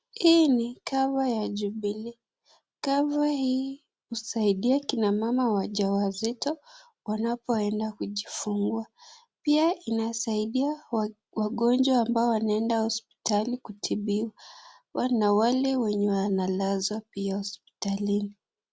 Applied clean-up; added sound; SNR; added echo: none; none; none; none.